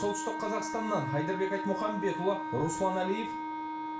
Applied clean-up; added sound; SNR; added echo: none; Wind instrument, woodwind instrument; 3 dB; reverberation time 0.3 s.